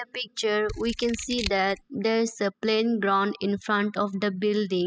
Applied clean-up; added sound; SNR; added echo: classical method spectral subtraction.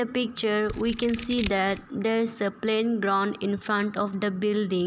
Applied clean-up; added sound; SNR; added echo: none; Scissors; 12 dB; none.